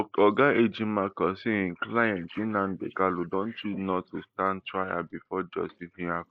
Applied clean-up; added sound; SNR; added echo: neural mask model Resemble Enhance denoiser.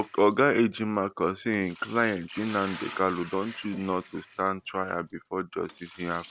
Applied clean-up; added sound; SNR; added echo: none; Liquid; 17 dB; none.